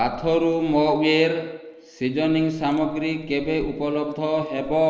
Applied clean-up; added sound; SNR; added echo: neural mask model Resemble Enhance denoiser.